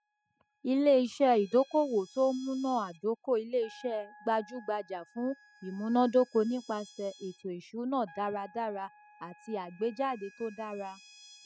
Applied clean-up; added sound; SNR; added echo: classical method spectral subtraction.